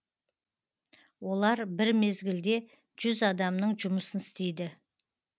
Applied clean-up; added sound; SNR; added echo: none; none; none; none.